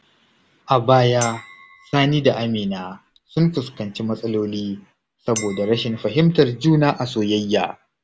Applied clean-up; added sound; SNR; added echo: none; Chink, clink; 18 dB; none.